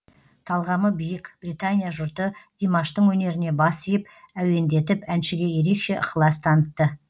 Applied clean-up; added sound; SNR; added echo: none; none; none; none.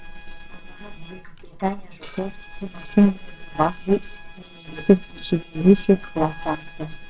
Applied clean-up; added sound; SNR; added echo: neural separator model SepFormer WHAMR!.